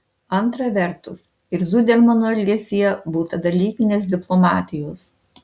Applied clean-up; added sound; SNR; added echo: none; none; none; none.